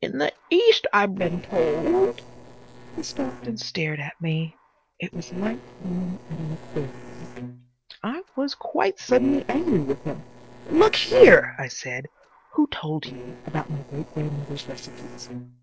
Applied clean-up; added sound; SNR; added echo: neural separator model SepFormer DNS4.